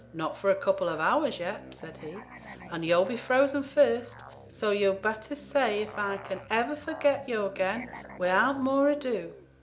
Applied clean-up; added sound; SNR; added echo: none; Musical instrument; 19 dB; none.